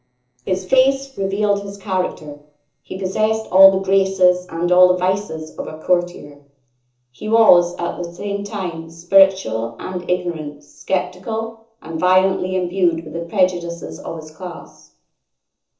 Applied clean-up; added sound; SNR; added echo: neural separator model SepFormer DNS4.